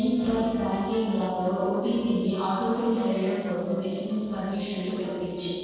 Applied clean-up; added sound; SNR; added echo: neural separator model SepFormer DNS4.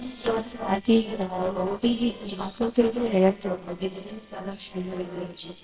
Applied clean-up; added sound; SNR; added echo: neural separator model SepFormer WHAMR!.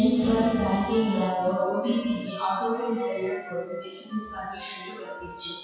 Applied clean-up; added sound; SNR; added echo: classical method WPE with log-MMSE.